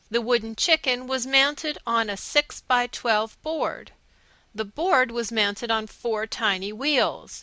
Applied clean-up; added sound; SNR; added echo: none; none; none; none.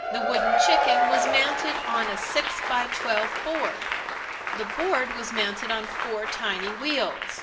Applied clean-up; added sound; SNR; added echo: none; Applause / Crowd / Cheering; -2 dB; reverberation time 0.6 s.